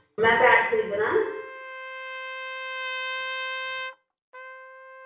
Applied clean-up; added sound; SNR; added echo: none; Trumpet; 9 dB; reverberation time 0.6 s.